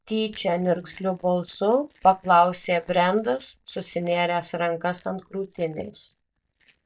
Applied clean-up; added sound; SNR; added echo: neural mask model DeepFilterNet 3.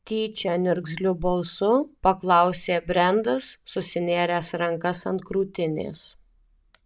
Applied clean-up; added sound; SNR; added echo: none; none; none; none.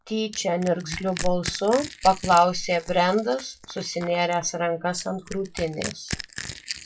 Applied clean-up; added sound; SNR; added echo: classical method WPE with log-MMSE.